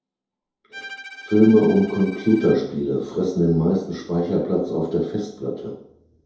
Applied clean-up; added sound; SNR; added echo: none; Bowed string instrument; 19 dB; reverberation time 0.8 s.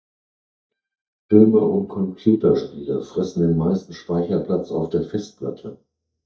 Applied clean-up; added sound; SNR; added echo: neural mask model DeepFilterNet 3.